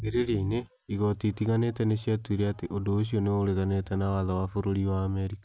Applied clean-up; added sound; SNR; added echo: none; none; none; none.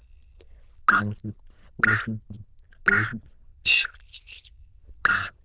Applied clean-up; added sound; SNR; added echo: neural diffusion model UNIVERSE++.